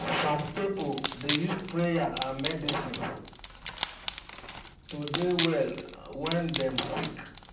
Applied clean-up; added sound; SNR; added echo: none; Wood; -2 dB; reverberation time 0.6 s.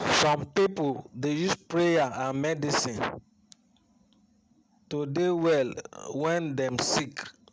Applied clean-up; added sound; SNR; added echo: none; none; none; none.